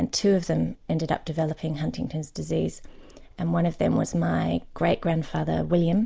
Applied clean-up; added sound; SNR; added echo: none; none; none; none.